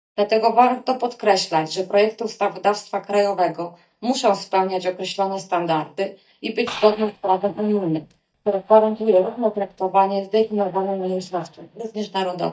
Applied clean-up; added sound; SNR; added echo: neural mask model DeepFilterNet 3.